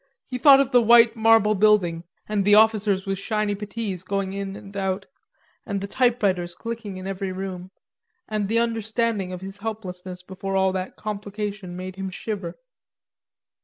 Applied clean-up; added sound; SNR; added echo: none; none; none; none.